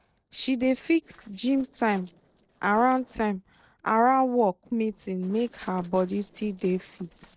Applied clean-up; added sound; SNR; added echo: neural separator model SepFormer DNS4.